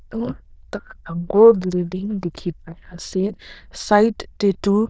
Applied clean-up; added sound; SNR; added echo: neural diffusion model UNIVERSE++.